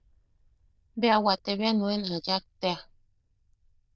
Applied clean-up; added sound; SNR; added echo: neural diffusion model UNIVERSE++.